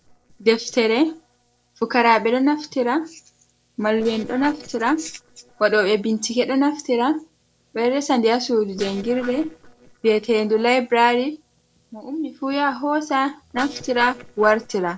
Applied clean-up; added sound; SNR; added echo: neural separator model SepFormer DNS4.